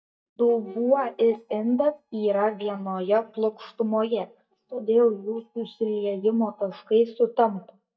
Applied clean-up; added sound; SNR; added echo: neural mask model DeepFilterNet 3.